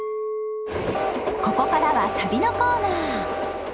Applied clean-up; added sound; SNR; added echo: none; Chink, clink; 9 dB; none.